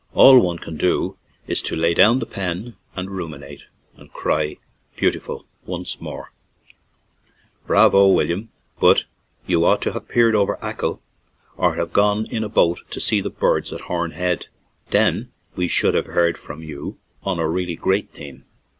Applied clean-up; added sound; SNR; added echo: none; none; none; none.